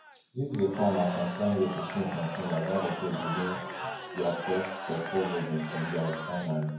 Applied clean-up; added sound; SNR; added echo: none; Crowd / Cheering; 7 dB; reverberation time 0.9 s.